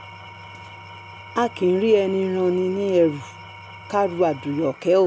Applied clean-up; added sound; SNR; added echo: none; Engine / Tools; 18 dB; none.